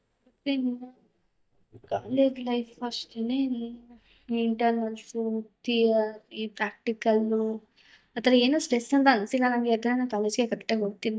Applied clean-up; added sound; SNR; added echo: neural mask model DeepFilterNet 3.